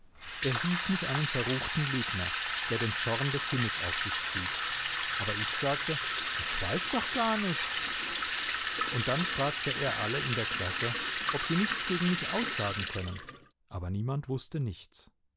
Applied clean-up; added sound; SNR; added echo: none; Sink (filling or washing) / Water tap, faucet; -5 dB; none.